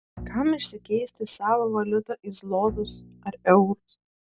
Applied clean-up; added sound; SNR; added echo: none; Bowed string instrument; 19 dB; none.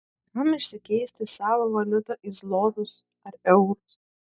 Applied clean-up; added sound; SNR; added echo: neural mask model DeepFilterNet 3.